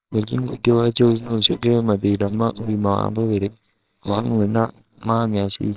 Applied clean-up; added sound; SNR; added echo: neural separator model SepFormer WHAMR!.